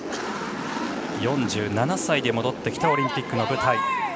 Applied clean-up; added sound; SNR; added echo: none; none; none; none.